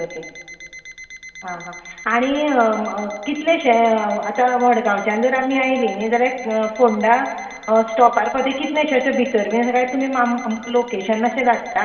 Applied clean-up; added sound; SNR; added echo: none; Alarm; 19 dB; reverberation time 2.3 s.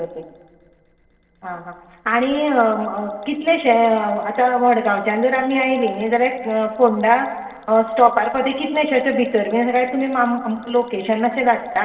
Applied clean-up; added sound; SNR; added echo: neural separator model SepFormer DNS4.